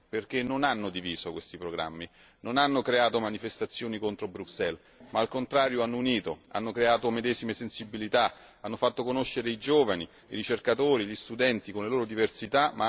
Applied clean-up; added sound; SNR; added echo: none; none; none; none.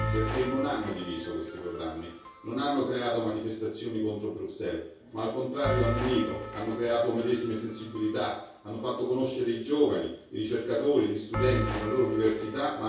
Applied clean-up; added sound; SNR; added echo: none; Bell; 8 dB; reverberation time 0.6 s.